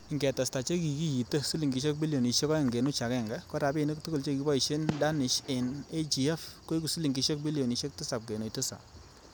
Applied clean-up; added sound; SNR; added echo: none; Fireworks; 19 dB; none.